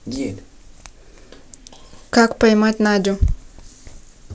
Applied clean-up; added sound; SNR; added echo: none; none; none; none.